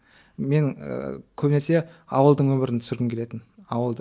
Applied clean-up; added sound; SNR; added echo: none; none; none; none.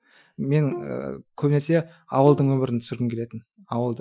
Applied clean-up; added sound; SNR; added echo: classical method Wiener filter.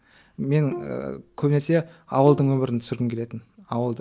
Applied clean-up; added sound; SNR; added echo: none; Bowed string instrument; 16 dB; none.